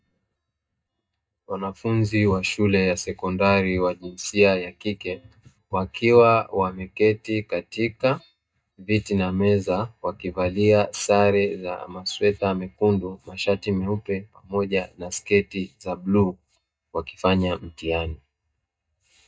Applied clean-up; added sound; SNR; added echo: neural mask model DeepFilterNet 3.